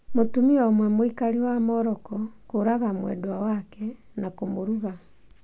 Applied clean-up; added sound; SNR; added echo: none; none; none; none.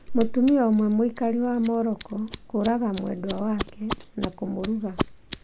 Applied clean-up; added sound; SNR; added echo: none; Scissors; 12 dB; none.